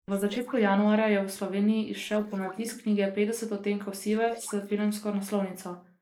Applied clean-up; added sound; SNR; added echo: neural mask model Resemble Enhance denoiser.